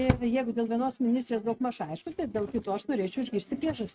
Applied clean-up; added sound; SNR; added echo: neural mask model RNNoise.